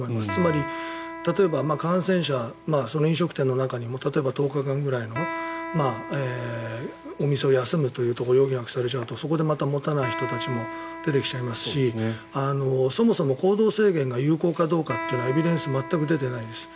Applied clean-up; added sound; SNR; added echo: none; Electric guitar; 13 dB; none.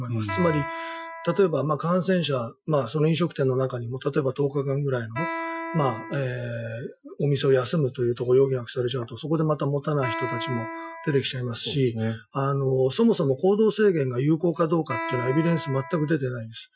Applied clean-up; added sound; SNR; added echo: classical method Wiener filter.